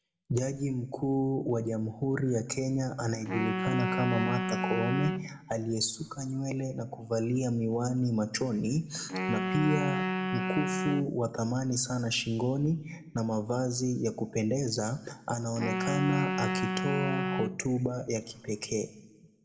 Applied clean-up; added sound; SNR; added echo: none; Wind instrument, woodwind instrument; 2 dB; reverberation time 0.8 s.